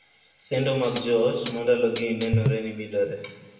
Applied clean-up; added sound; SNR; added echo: none; Hi-hat; 4 dB; reverberation time 1.1 s.